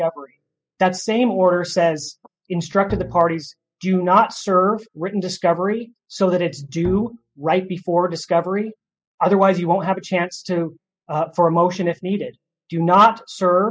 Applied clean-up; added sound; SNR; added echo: classical method spectral subtraction.